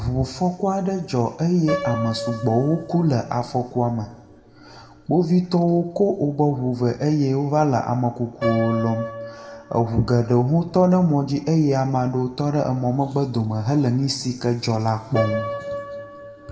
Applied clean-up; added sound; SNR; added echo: none; Piano; 13 dB; reverberation time 1.7 s.